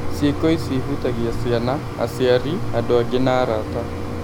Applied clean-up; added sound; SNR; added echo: none; Mechanisms; 4 dB; none.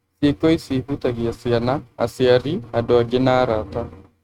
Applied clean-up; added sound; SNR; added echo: neural mask model RNNoise.